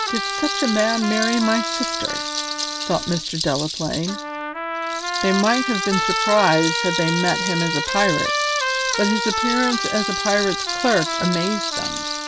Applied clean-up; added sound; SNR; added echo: none; Rattle + Trumpet; 1 dB; none.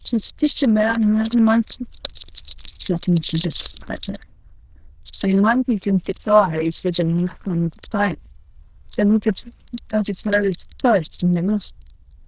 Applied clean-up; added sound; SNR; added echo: neural diffusion model UNIVERSE++.